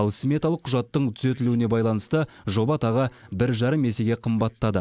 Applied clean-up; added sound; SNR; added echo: none; none; none; none.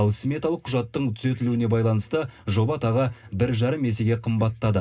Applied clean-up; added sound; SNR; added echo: none; none; none; reverberation time 0.2 s.